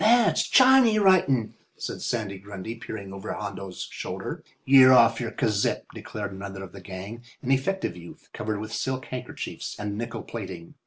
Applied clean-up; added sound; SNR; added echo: none; none; none; none.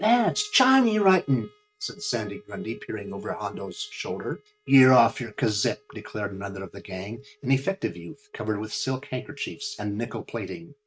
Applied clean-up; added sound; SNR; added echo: neural mask model RNNoise.